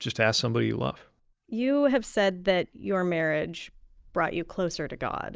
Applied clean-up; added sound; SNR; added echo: neural mask model Resemble Enhance denoiser.